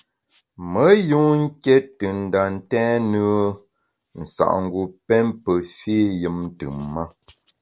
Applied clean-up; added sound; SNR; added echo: none; none; none; none.